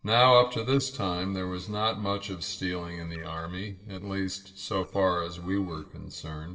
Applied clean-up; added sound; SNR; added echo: neural separator model SepFormer DNS4.